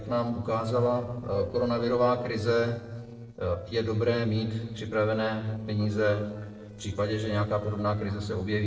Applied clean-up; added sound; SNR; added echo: neural separator model SepFormer DNS4.